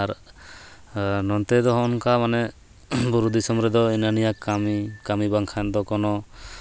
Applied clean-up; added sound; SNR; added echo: none; none; none; none.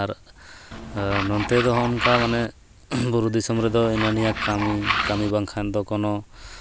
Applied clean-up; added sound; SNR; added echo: none; Tools; 4 dB; none.